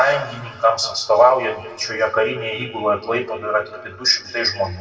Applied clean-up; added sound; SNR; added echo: none; none; none; reverberation time 1.2 s.